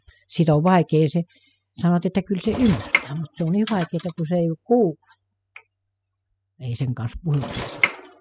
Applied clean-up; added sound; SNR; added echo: classical method spectral subtraction.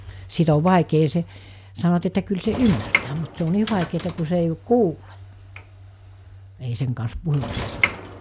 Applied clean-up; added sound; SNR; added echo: none; Sliding door / Train; 10 dB; none.